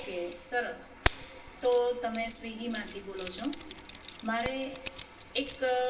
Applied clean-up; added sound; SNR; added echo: none; Keys jangling; 2 dB; reverberation time 0.1 s.